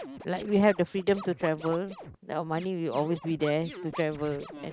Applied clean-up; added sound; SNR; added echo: neural mask model RNNoise.